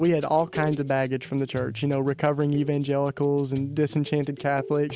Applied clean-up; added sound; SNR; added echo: none; none; none; none.